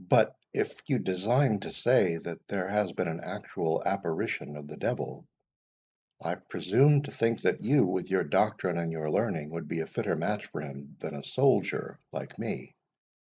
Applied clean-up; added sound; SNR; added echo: neural mask model Resemble Enhance denoiser.